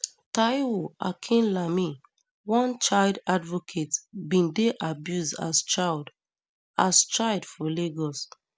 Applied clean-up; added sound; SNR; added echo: none; none; none; none.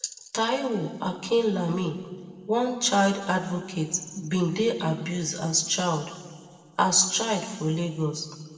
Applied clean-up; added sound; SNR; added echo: none; none; none; reverberation time 1.6 s.